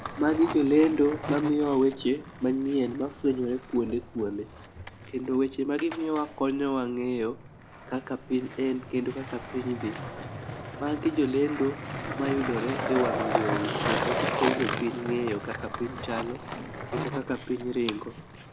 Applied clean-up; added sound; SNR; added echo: none; Skateboard; 6 dB; none.